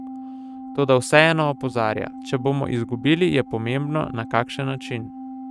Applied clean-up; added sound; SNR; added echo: neural mask model RNNoise.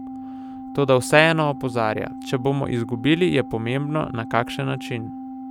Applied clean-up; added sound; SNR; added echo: none; Organ; 12 dB; none.